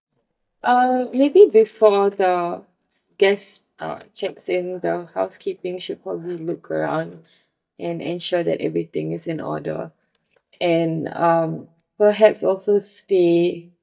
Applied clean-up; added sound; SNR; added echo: neural mask model DeepFilterNet 3.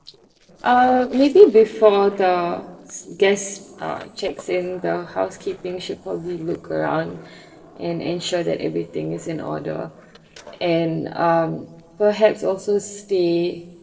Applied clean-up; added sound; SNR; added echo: neural separator model SepFormer DNS4.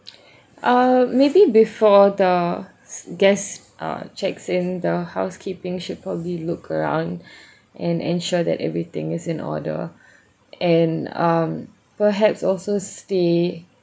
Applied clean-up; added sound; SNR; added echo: none; none; none; none.